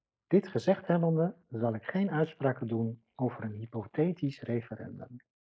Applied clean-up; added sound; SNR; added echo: neural mask model Resemble Enhance denoiser.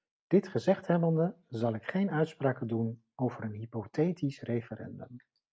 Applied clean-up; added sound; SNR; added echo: none; none; none; none.